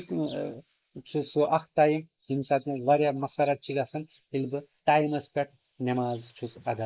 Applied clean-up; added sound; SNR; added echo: neural mask model Resemble Enhance denoiser.